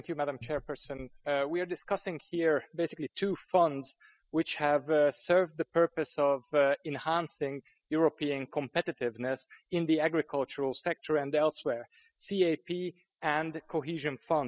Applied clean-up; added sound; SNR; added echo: classical method spectral subtraction.